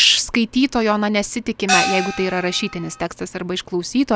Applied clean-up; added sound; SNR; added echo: none; Gong; 3 dB; none.